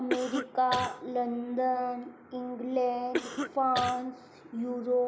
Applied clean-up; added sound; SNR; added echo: none; Cough; 4 dB; none.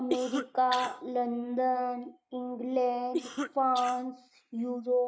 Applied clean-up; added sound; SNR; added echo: neural mask model Resemble Enhance denoiser.